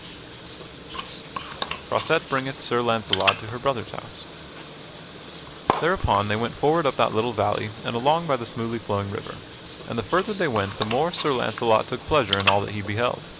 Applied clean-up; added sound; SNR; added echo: none; Bathtub (filling or washing) / Water; 8 dB; none.